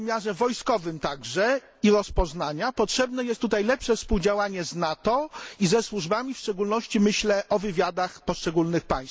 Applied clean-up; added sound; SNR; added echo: none; none; none; none.